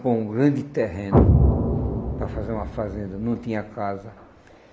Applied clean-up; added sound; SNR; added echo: none; Explosion; -4 dB; none.